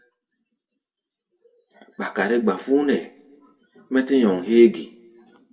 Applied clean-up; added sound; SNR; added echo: none; none; none; reverberation time 0.5 s.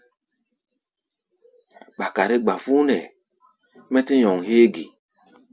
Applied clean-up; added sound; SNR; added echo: none; none; none; none.